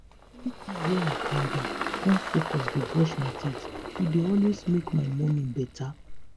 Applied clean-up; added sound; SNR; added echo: none; Engine; 7 dB; none.